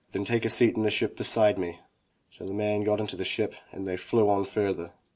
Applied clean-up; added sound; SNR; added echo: none; none; none; none.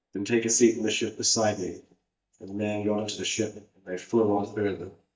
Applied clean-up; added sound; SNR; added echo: neural mask model DeepFilterNet 3.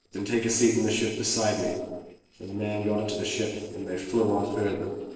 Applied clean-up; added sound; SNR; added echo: neural separator model SepFormer DNS4.